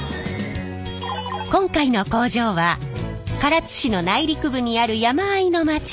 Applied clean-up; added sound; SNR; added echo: none; none; none; none.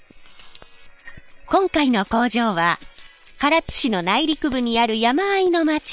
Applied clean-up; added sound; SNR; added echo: neural separator model SepFormer WHAM!.